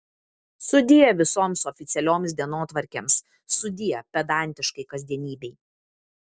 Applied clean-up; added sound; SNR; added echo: none; none; none; none.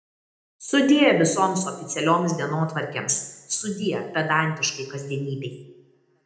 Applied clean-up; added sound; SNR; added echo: none; none; none; reverberation time 0.7 s.